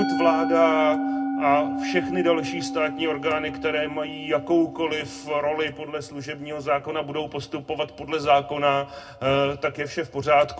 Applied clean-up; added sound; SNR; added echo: none; Musical instrument; 7 dB; reverberation time 0.2 s.